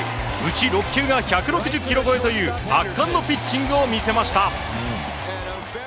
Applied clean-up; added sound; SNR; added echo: none; none; none; none.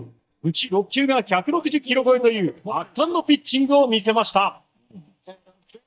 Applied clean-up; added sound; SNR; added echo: neural mask model DeepFilterNet 3.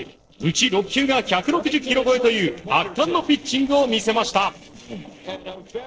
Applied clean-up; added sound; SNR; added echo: neural separator model SepFormer DNS4.